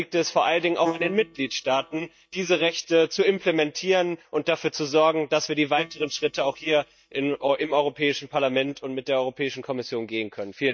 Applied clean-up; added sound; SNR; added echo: neural mask model DeepFilterNet 3.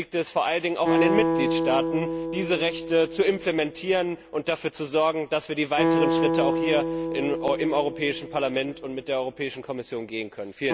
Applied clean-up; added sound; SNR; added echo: none; Acoustic guitar; 2 dB; none.